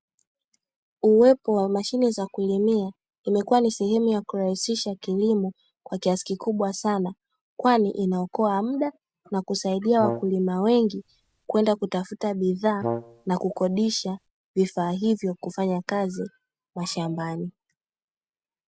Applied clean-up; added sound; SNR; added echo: none; Brass instrument; 10 dB; none.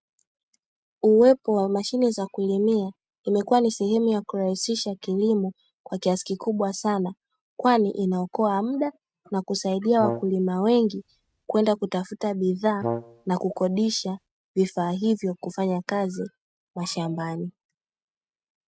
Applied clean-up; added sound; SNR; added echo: neural mask model RNNoise.